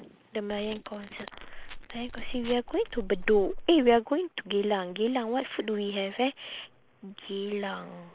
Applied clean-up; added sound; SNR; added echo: neural mask model Resemble Enhance denoiser.